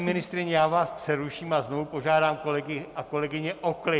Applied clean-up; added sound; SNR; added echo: none; none; none; none.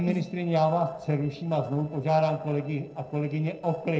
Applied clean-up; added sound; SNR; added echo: neural separator model SepFormer DNS4.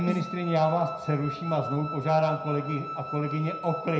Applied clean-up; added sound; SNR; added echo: none; Wind instrument, woodwind instrument; 10 dB; reverberation time 0.4 s.